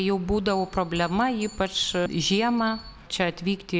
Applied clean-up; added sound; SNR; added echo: none; Bell; 20 dB; none.